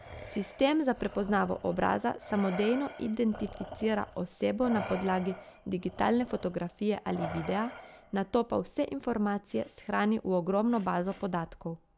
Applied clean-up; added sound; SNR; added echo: none; Respiratory sounds; 15 dB; none.